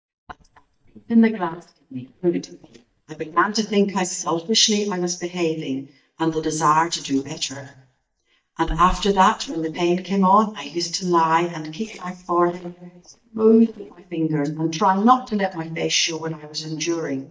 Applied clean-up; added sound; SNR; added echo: neural mask model DeepFilterNet 3.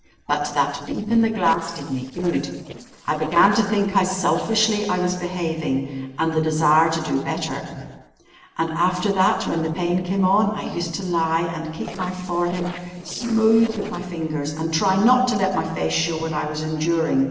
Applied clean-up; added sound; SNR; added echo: neural separator model SepFormer DNS4.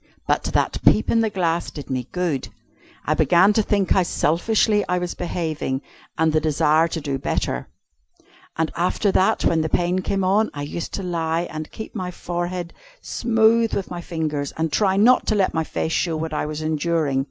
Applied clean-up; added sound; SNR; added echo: none; none; none; none.